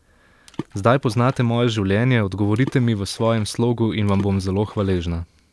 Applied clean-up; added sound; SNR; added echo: none; Water / Splash, splatter; 19 dB; none.